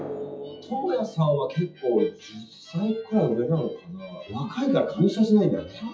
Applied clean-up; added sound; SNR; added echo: classical method WPE with log-MMSE.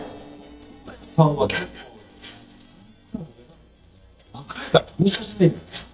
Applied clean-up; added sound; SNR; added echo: neural mask model DeepFilterNet 3.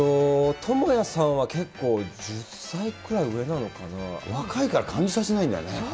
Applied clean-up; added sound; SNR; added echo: none; none; none; none.